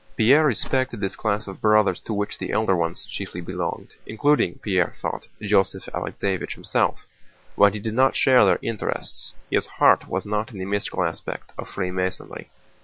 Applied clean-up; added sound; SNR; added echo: none; none; none; none.